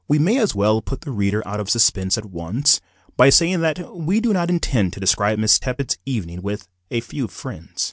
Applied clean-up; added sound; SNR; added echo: none; none; none; none.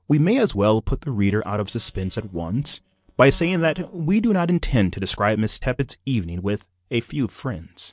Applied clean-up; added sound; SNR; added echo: neural separator model SepFormer DNS4.